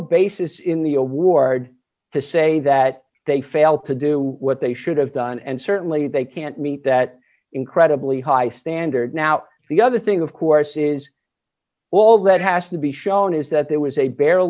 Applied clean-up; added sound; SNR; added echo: none; none; none; none.